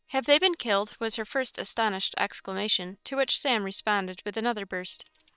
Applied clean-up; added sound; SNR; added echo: neural separator model SepFormer WHAM!.